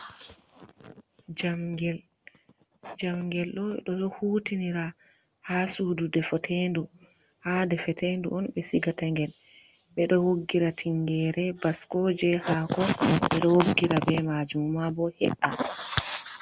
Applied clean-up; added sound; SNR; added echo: none; none; none; none.